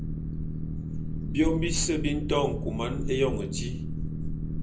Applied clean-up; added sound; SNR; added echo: none; Boat, Water vehicle; 0 dB; reverberation time 0.5 s.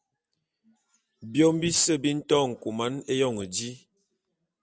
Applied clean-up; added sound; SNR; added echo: none; none; none; none.